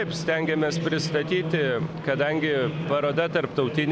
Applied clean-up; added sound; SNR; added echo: none; none; none; none.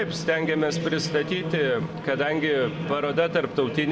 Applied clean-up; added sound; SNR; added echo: none; none; none; reverberation time 1.8 s.